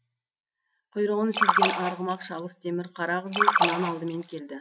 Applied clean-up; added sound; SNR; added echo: none; Splash, splatter; -5 dB; none.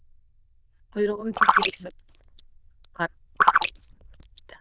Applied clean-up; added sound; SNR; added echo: neural diffusion model UNIVERSE++.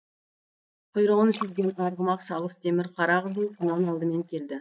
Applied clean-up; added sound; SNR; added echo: neural mask model DeepFilterNet 3.